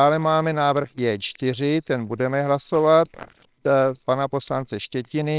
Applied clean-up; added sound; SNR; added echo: neural separator model SepFormer WHAMR!.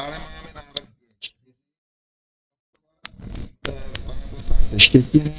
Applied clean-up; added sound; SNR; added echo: neural mask model DeepFilterNet 3.